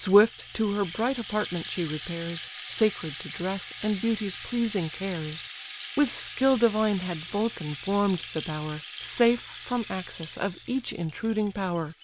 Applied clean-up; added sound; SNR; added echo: none; Rattle (instrument); 10 dB; none.